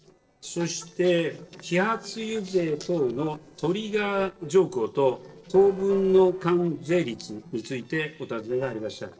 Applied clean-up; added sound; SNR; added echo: neural separator model SepFormer DNS4.